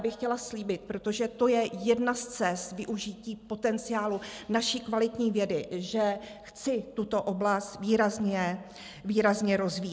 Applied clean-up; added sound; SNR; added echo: none; none; none; none.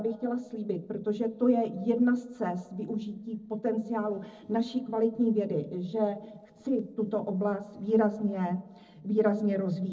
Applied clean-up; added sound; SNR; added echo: neural separator model SepFormer DNS4.